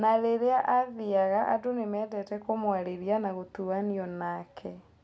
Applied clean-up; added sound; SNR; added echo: none; none; none; none.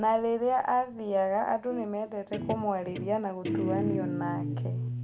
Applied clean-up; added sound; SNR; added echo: none; Guitar; 5 dB; none.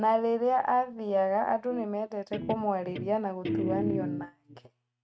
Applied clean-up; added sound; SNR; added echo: neural mask model RNNoise.